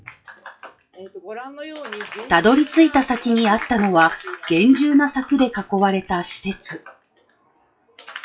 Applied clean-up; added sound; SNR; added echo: classical method WPE with log-MMSE.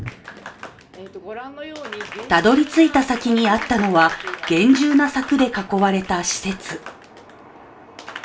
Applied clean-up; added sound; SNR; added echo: none; Applause; 15 dB; reverberation time 0.3 s.